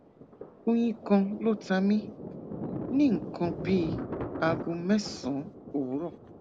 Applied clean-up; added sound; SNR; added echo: none; Thunder; 9 dB; none.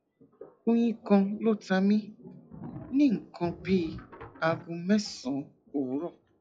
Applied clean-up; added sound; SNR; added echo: classical method log-MMSE.